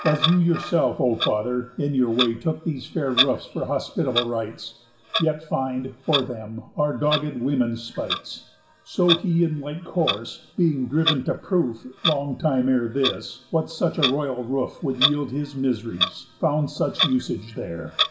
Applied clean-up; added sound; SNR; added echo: none; Clock; 6 dB; reverberation time 1.3 s.